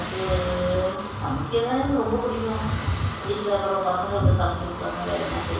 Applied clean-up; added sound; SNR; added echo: none; Motor vehicle (road); 13 dB; reverberation time 0.7 s.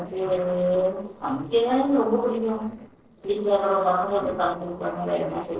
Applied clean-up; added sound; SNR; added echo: neural separator model SepFormer DNS4.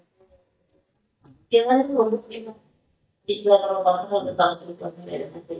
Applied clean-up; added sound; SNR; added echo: neural mask model DeepFilterNet 3.